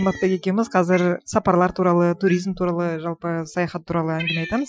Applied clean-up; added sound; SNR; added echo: classical method Wiener filter.